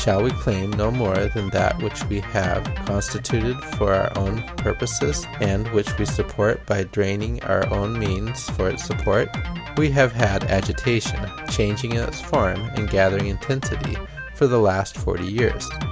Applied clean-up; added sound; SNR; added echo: none; Drum kit; 6 dB; none.